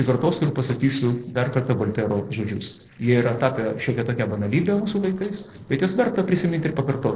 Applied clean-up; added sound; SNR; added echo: neural separator model SepFormer DNS4.